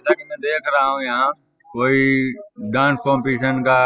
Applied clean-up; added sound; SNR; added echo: classical method spectral subtraction.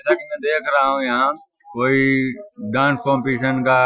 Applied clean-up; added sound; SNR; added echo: classical method Wiener filter.